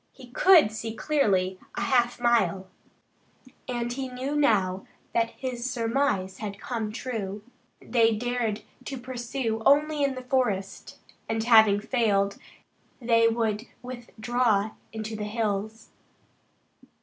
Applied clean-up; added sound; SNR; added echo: none; none; none; none.